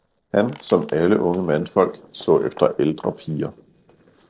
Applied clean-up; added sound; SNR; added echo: neural separator model SepFormer DNS4.